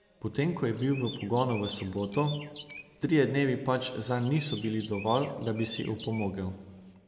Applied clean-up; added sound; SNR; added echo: none; Chirp, tweet; 17 dB; none.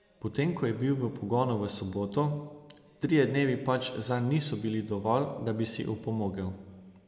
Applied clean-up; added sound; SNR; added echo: none; none; none; none.